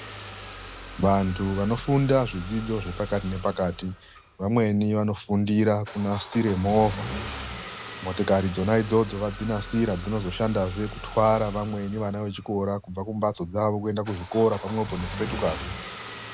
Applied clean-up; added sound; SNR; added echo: none; Engine starting / Car; 13 dB; none.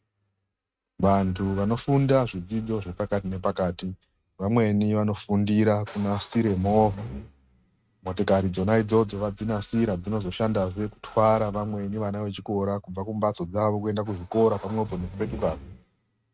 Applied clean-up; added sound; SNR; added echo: neural mask model RNNoise.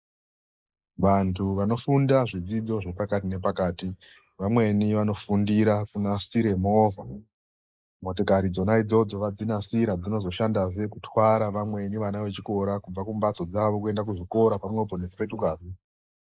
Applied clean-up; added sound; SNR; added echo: neural mask model Resemble Enhance denoiser.